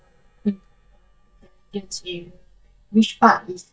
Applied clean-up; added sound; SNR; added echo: neural mask model DeepFilterNet 3.